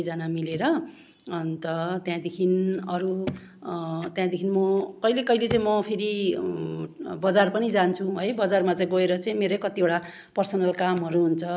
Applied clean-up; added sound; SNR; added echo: none; none; none; none.